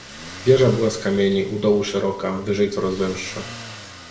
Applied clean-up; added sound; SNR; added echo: none; Motor vehicle (road); 18 dB; reverberation time 0.6 s.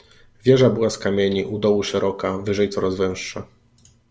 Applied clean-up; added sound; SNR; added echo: none; none; none; none.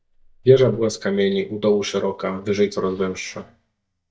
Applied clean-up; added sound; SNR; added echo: neural mask model DeepFilterNet 3.